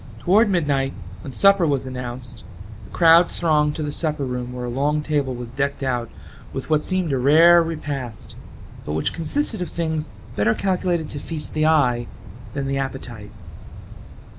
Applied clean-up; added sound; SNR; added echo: none; Wind; 13 dB; none.